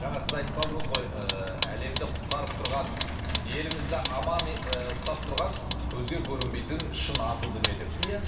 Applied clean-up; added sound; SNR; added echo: none; Vehicle; -4 dB; reverberation time 2.4 s.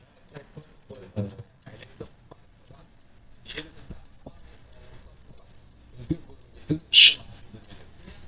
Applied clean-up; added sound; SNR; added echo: neural mask model DeepFilterNet 3.